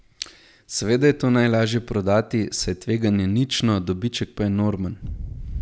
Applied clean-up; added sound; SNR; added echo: none; none; none; none.